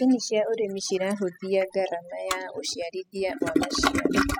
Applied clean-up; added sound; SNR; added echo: classical method spectral subtraction.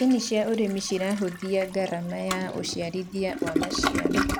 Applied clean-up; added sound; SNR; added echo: none; Toilet flush; 4 dB; none.